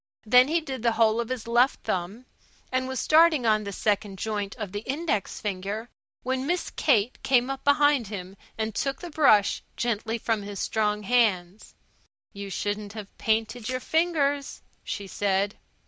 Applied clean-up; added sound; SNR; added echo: none; Glass; 18 dB; none.